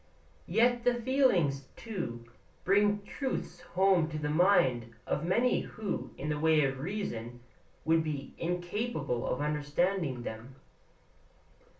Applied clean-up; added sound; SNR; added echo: none; none; none; reverberation time 0.3 s.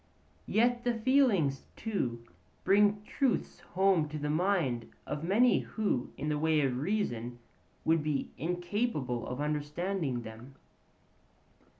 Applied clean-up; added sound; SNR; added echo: none; none; none; none.